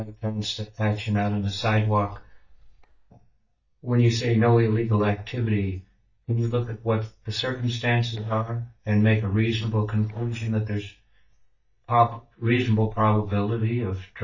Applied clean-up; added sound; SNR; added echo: neural mask model DeepFilterNet 3.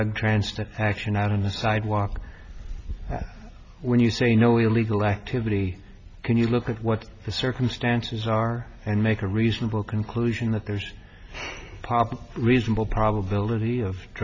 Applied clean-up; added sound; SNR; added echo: none; none; none; none.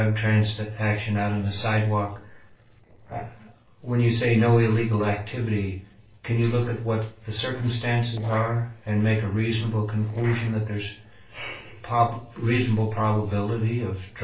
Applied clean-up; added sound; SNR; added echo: neural separator model SepFormer DNS4.